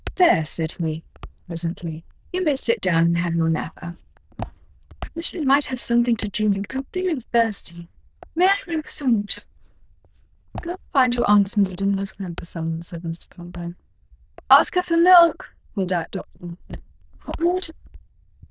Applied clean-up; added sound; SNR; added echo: neural diffusion model UNIVERSE++.